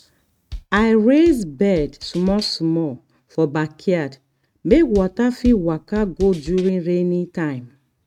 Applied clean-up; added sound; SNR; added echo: neural mask model RNNoise.